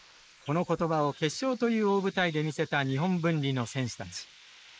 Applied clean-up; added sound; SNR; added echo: neural mask model Resemble Enhance denoiser.